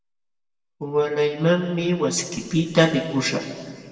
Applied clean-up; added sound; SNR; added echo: none; none; none; reverberation time 1.9 s.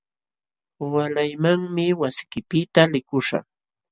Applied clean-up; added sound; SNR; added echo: none; none; none; none.